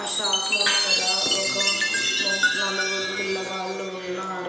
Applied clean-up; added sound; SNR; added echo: none; Chime; -5 dB; reverberation time 1.3 s.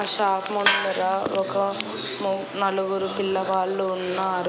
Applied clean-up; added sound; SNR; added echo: none; none; none; none.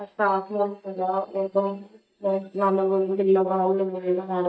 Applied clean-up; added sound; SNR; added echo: neural mask model DeepFilterNet 3.